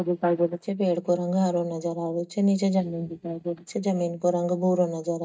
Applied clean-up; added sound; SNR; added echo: neural mask model DeepFilterNet 3.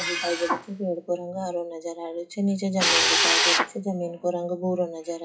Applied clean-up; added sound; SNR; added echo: classical method WPE with log-MMSE.